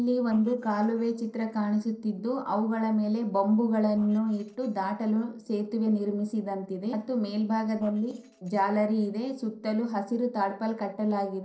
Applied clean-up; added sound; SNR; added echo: neural separator model SepFormer DNS4.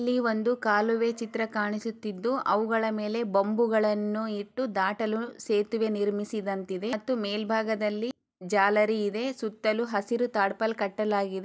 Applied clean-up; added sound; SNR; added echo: none; none; none; none.